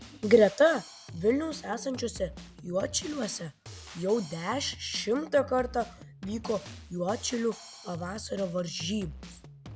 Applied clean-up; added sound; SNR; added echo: none; Drum kit; 16 dB; none.